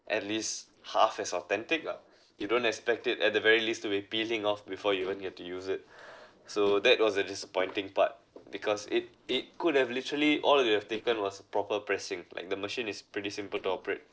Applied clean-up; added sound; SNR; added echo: neural separator model SepFormer DNS4.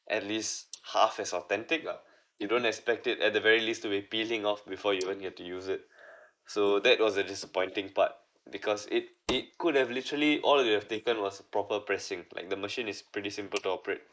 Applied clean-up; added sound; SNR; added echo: neural mask model Resemble Enhance denoiser.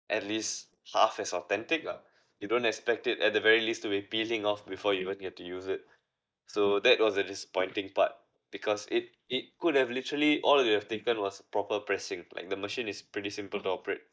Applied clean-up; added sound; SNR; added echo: neural mask model DeepFilterNet 3.